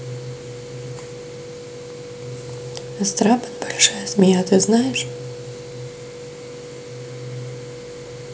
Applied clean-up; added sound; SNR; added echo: none; none; none; none.